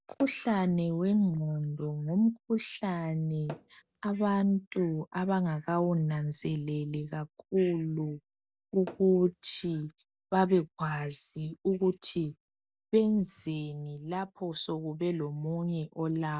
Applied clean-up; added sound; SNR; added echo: none; Tap / Hammer; 19 dB; none.